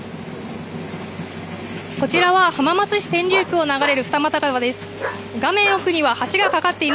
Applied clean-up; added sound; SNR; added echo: none; Bark; 13 dB; none.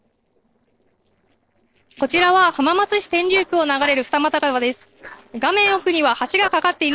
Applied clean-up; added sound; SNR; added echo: neural separator model SepFormer DNS4.